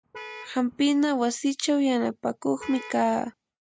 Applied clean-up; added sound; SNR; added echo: none; Vehicle horn, car horn, honking; 17 dB; none.